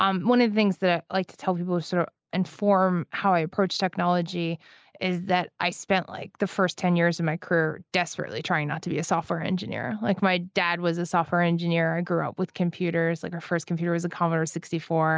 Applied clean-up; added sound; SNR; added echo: none; none; none; none.